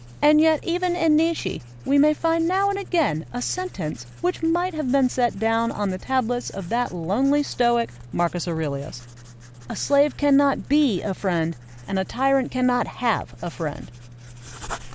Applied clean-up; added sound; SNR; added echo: none; Writing; 18 dB; none.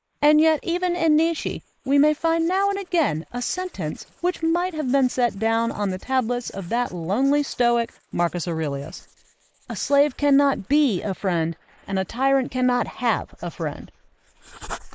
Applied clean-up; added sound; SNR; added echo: neural mask model Resemble Enhance denoiser.